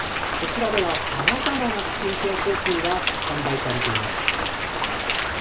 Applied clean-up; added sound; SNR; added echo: none; Rain; -5 dB; reverberation time 0.3 s.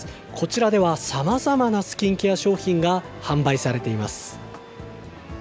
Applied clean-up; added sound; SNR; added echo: none; none; none; none.